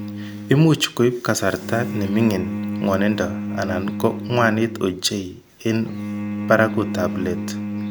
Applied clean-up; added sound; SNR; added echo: none; Bowed string instrument; 7 dB; none.